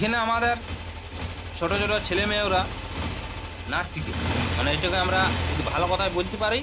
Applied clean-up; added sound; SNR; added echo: none; Motorcycle; 3 dB; none.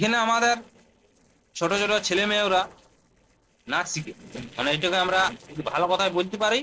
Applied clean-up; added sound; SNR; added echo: neural separator model SepFormer DNS4.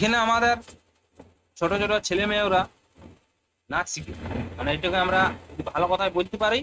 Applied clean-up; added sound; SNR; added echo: neural mask model RNNoise.